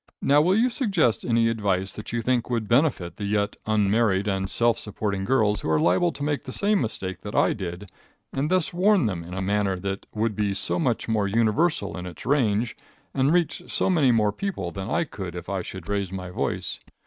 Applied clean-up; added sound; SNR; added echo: neural mask model RNNoise.